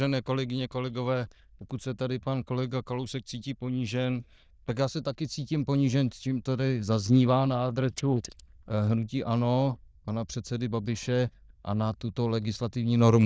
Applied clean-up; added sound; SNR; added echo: neural diffusion model UNIVERSE++.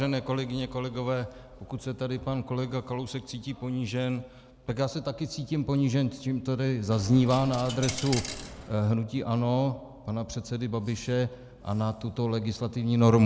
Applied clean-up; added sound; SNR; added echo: none; Coin (dropping); 10 dB; none.